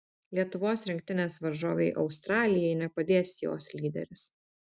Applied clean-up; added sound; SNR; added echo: none; none; none; none.